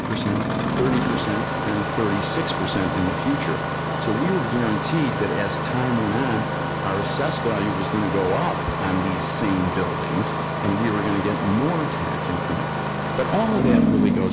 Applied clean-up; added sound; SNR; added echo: none; Engine starting; -1 dB; none.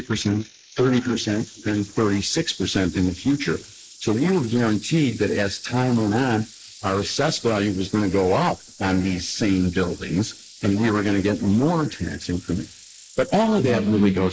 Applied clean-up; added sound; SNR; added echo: neural mask model Resemble Enhance denoiser.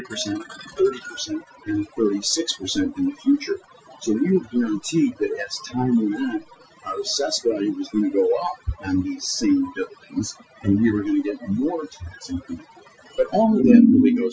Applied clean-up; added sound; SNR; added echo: classical method Wiener filter.